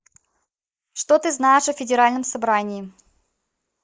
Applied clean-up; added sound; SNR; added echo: neural mask model Resemble Enhance denoiser.